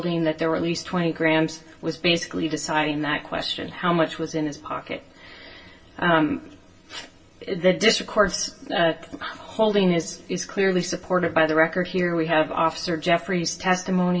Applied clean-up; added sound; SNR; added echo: none; none; none; reverberation time 0.2 s.